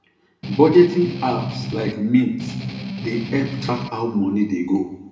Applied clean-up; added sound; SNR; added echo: none; Strum; 8 dB; reverberation time 0.8 s.